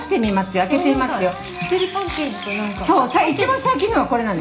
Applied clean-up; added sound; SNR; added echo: none; Chirp, tweet; 14 dB; reverberation time 0.4 s.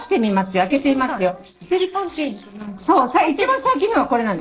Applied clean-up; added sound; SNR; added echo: neural separator model SepFormer DNS4.